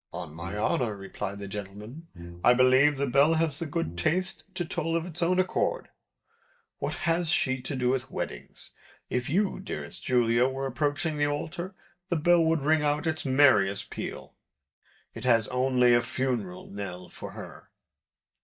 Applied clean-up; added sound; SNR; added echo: neural mask model DeepFilterNet 3.